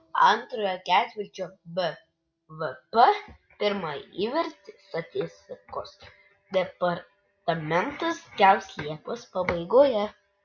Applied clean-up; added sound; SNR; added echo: none; none; none; none.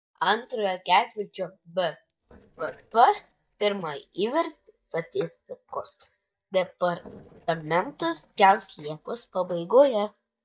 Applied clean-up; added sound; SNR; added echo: neural mask model DeepFilterNet 3.